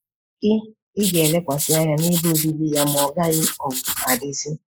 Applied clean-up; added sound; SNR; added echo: neural mask model Resemble Enhance denoiser.